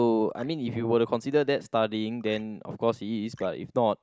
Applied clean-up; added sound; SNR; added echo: neural mask model DeepFilterNet 3.